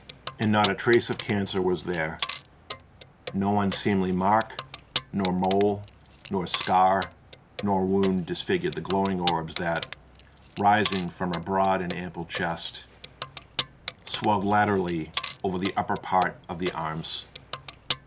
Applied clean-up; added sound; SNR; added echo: none; Keys jangling; 9 dB; none.